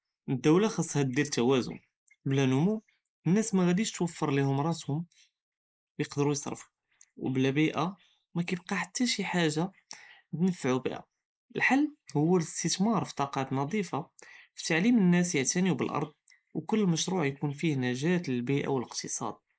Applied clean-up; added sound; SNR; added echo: neural mask model Resemble Enhance denoiser.